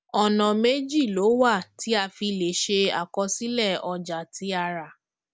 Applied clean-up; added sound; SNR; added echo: none; none; none; none.